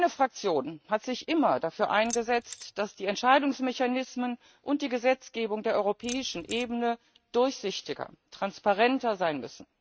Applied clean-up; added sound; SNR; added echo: neural mask model RNNoise.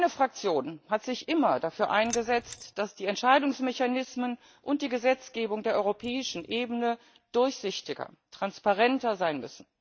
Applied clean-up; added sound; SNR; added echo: neural mask model DeepFilterNet 3.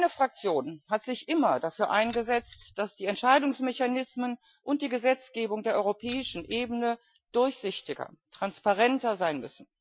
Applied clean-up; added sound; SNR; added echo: classical method Wiener filter.